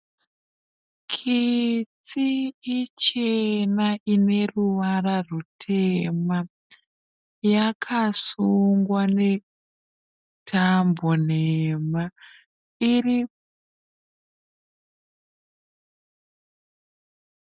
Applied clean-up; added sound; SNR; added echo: none; none; none; none.